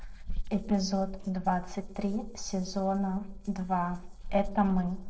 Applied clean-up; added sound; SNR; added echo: neural separator model SepFormer DNS4.